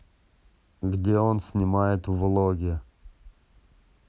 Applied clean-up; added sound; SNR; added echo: none; none; none; none.